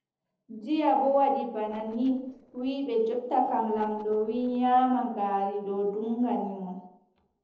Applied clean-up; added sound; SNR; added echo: neural separator model SepFormer DNS4.